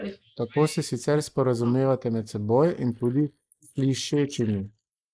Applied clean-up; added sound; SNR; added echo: neural mask model Resemble Enhance denoiser.